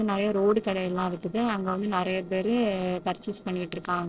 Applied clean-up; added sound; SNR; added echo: neural separator model SepFormer DNS4.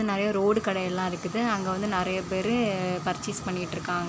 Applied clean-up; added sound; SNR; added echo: none; none; none; none.